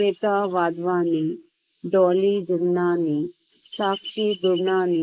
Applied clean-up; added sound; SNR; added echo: neural mask model Resemble Enhance denoiser.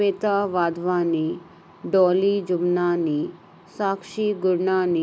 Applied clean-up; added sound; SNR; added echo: none; none; none; none.